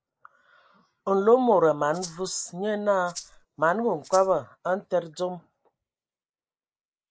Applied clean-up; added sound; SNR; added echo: neural mask model Resemble Enhance denoiser.